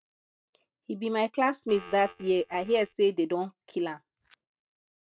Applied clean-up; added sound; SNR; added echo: neural mask model RNNoise.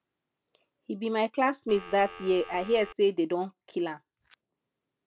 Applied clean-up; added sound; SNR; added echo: none; Telephone; 15 dB; none.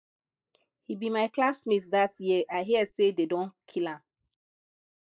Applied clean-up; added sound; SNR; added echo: neural mask model Resemble Enhance denoiser.